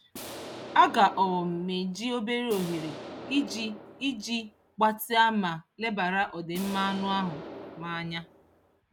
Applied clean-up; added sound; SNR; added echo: none; Explosion; 14 dB; none.